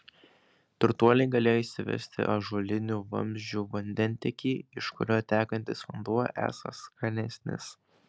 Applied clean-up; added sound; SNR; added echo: none; none; none; none.